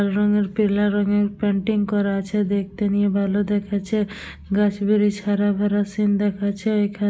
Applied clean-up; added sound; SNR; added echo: none; none; none; none.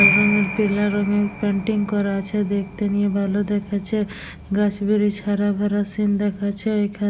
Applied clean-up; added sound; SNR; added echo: none; Piano; 8 dB; none.